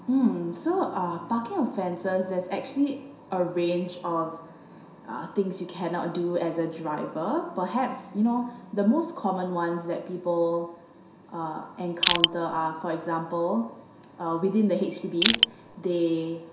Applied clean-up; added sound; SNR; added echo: none; Crushing; -4 dB; reverberation time 0.7 s.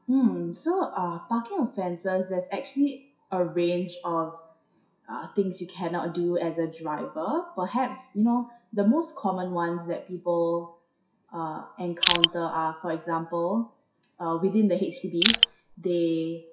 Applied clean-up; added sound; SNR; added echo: classical method WPE with log-MMSE.